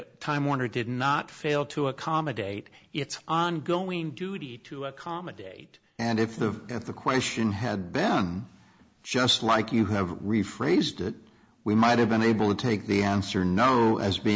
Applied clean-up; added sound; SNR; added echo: none; none; none; none.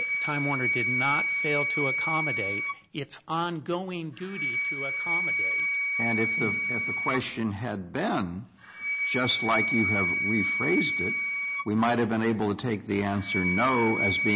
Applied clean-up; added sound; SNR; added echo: none; Wind instrument, woodwind instrument; 0 dB; none.